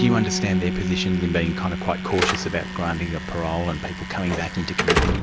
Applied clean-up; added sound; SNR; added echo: none; Slam / Alarm + Bass guitar; 1 dB; none.